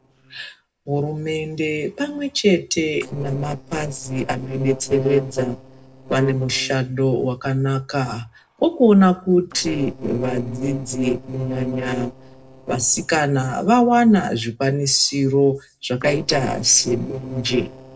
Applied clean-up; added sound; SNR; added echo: neural separator model SepFormer DNS4.